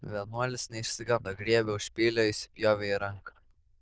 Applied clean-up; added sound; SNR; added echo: neural diffusion model UNIVERSE++.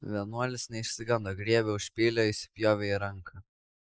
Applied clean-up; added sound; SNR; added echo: neural mask model Resemble Enhance denoiser.